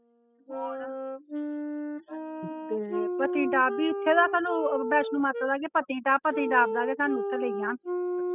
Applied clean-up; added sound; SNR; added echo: classical method spectral subtraction.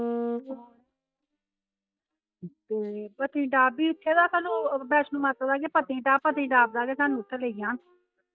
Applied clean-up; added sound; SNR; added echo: neural mask model DeepFilterNet 3.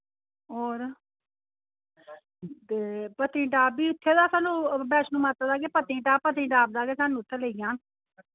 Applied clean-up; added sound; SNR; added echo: none; none; none; none.